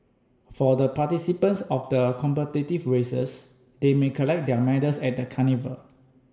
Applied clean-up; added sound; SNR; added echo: none; none; none; reverberation time 2.1 s.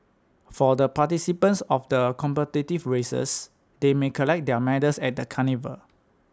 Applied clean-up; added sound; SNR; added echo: none; none; none; none.